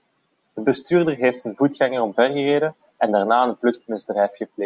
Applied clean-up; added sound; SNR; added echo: none; none; none; none.